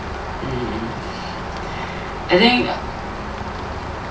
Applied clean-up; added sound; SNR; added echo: none; Rain; 7 dB; reverberation time 0.2 s.